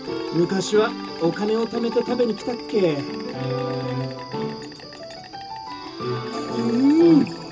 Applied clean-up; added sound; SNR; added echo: none; Insect; 19 dB; reverberation time 0.2 s.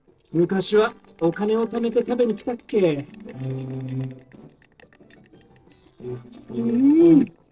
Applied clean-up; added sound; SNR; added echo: neural separator model SepFormer DNS4.